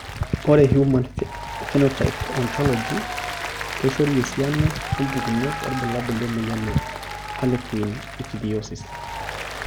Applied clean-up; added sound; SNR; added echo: none; Applause; 9 dB; none.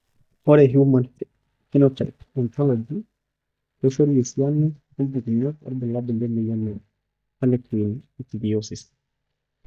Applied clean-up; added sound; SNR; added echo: neural mask model DeepFilterNet 3.